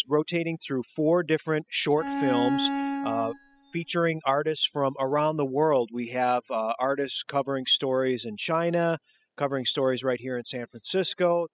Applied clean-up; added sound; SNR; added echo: classical method spectral subtraction.